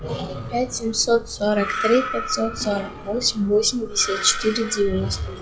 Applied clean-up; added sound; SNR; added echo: classical method log-MMSE.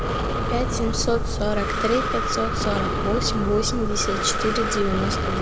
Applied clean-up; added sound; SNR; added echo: none; Breathing; -2 dB; none.